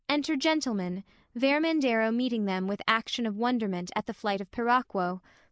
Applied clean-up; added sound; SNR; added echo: neural mask model Resemble Enhance denoiser.